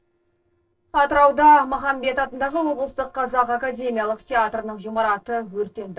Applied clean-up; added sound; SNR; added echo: neural separator model SepFormer DNS4.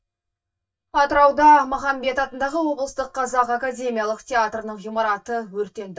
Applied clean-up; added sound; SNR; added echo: neural mask model DeepFilterNet 3.